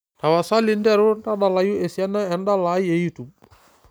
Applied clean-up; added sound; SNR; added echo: none; none; none; none.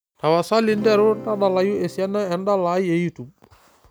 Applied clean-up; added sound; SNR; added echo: none; Acoustic guitar / Strum; 15 dB; none.